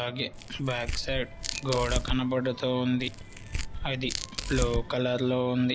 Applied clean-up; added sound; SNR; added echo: none; Tearing; 4 dB; none.